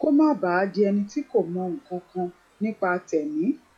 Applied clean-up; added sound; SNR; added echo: classical method log-MMSE.